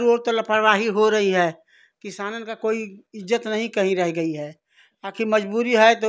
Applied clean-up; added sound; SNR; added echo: none; none; none; none.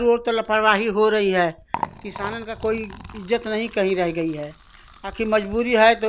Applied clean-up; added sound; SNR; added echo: none; Liquid; 16 dB; none.